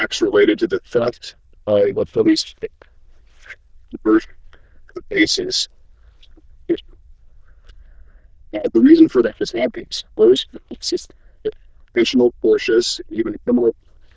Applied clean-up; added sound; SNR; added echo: neural diffusion model UNIVERSE++.